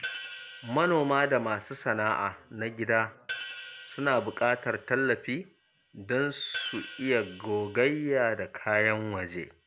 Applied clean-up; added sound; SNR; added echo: none; Hi-hat; 13 dB; none.